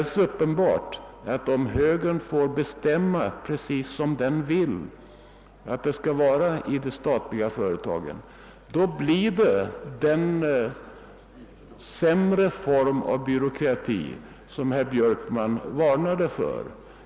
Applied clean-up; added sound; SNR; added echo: none; none; none; none.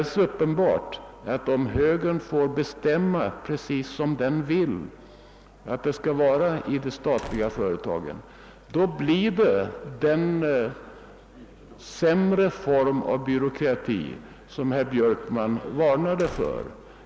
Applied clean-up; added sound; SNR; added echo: none; Squeak / Slam / Wood; 19 dB; none.